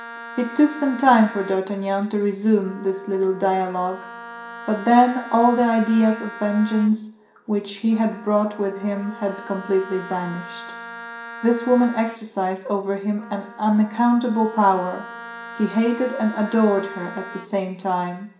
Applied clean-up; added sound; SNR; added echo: none; Wind instrument, woodwind instrument; 16 dB; reverberation time 0.5 s.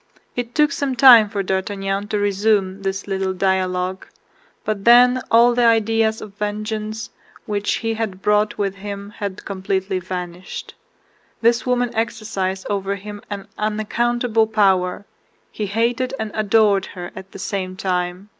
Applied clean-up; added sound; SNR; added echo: none; none; none; none.